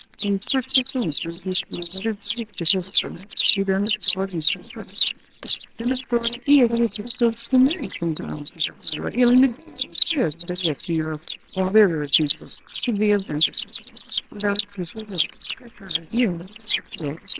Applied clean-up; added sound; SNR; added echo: neural separator model SepFormer WHAMR!.